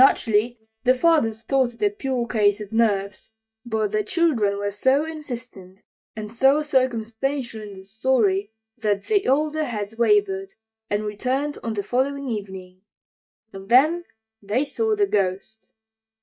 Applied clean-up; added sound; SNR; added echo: neural mask model DeepFilterNet 3.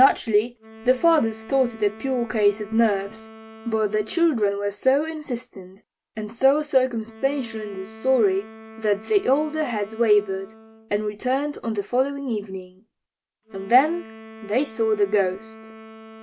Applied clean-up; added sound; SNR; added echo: none; Wind instrument, woodwind instrument; 20 dB; none.